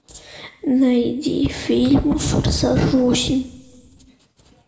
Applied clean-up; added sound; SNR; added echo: none; none; none; reverberation time 0.8 s.